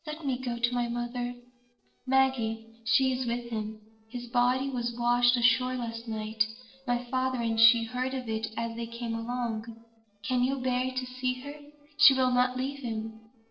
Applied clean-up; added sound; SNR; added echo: neural separator model SepFormer DNS4.